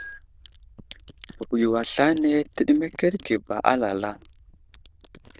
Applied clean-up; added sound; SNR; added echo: neural diffusion model UNIVERSE++.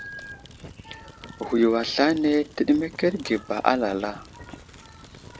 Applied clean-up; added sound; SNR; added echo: none; Fire; 19 dB; none.